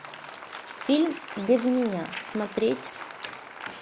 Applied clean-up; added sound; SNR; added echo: none; Applause; 13 dB; none.